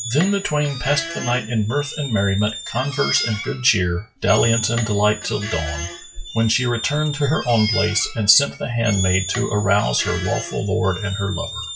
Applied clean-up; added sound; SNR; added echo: classical method log-MMSE.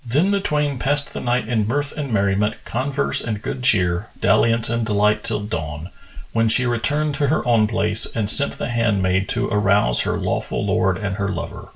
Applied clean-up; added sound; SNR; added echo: none; none; none; none.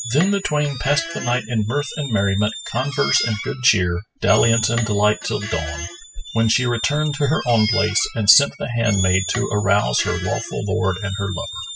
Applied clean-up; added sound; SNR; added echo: classical method spectral subtraction.